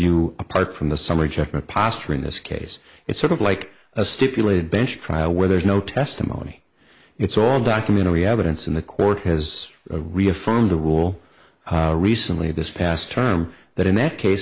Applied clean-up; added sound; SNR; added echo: neural mask model Resemble Enhance denoiser.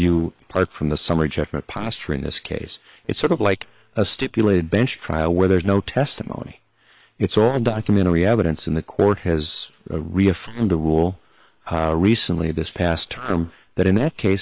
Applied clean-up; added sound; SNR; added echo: neural separator model SepFormer WHAM!.